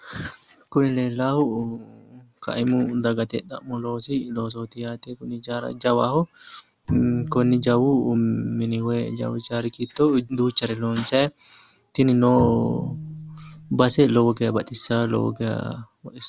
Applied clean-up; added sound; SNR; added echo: none; Bowed string instrument; 11 dB; none.